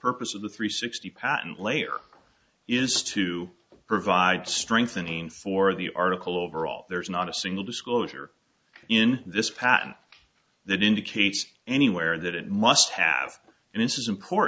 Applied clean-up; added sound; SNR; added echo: none; none; none; none.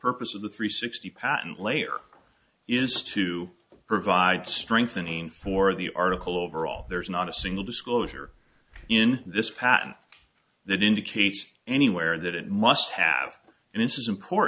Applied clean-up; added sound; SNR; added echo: none; Breathing; 19 dB; none.